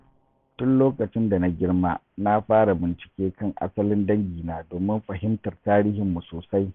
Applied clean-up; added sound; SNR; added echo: none; none; none; none.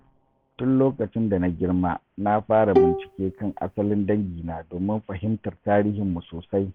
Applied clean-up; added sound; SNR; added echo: none; Bowed string instrument; -1 dB; none.